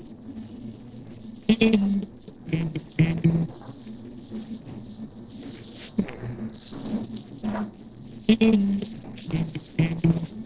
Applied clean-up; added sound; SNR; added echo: neural separator model SepFormer DNS4.